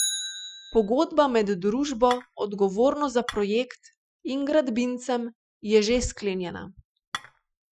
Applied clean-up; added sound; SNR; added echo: classical method Wiener filter.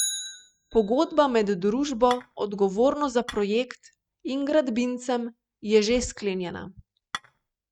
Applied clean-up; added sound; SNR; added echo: neural mask model RNNoise.